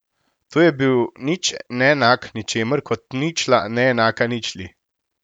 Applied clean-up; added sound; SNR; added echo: none; none; none; none.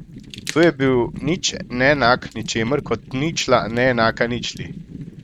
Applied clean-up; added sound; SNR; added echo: neural mask model RNNoise.